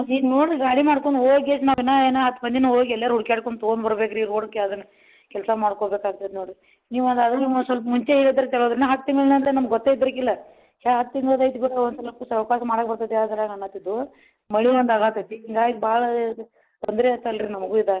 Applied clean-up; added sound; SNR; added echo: neural mask model Resemble Enhance denoiser.